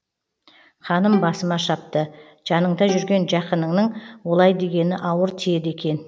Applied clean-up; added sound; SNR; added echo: none; Bowed string instrument; 14 dB; none.